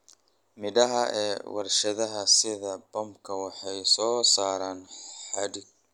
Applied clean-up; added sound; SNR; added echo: none; none; none; none.